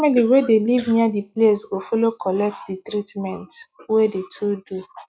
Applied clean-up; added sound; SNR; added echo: classical method log-MMSE.